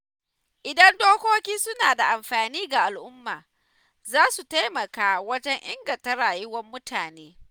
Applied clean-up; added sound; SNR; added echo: none; none; none; none.